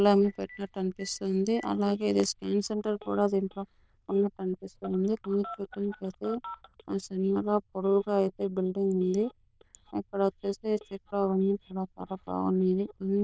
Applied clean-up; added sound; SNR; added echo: neural diffusion model UNIVERSE++.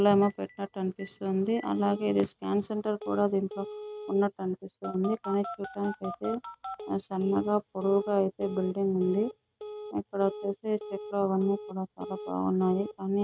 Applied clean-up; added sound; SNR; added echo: neural mask model RNNoise.